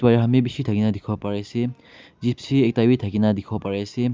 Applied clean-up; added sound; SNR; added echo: none; none; none; none.